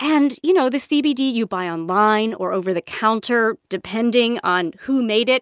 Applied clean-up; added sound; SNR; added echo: none; none; none; none.